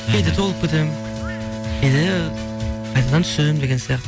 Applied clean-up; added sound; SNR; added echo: none; Bowed string instrument; 9 dB; none.